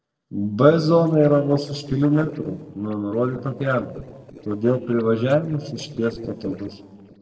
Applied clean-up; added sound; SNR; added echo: neural separator model SepFormer DNS4.